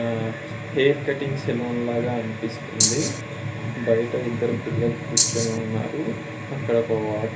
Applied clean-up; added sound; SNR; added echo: none; Rattle (instrument); -3 dB; reverberation time 0.3 s.